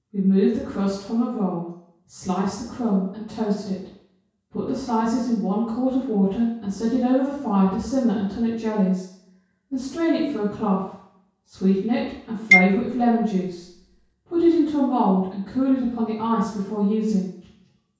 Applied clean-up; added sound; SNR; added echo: none; Marimba, xylophone; 0 dB; reverberation time 0.6 s.